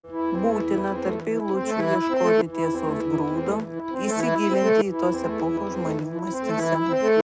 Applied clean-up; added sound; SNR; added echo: none; Accordion; -4 dB; none.